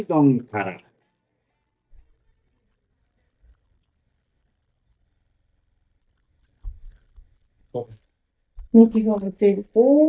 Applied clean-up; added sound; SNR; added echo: neural mask model DeepFilterNet 3.